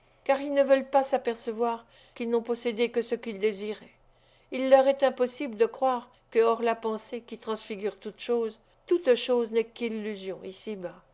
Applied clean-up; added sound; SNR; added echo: none; none; none; none.